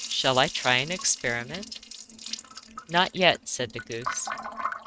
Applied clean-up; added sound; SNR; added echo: neural mask model RNNoise.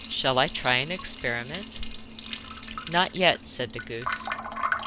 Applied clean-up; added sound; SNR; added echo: none; Liquid; 6 dB; none.